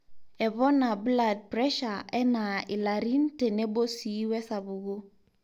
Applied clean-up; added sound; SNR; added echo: none; none; none; none.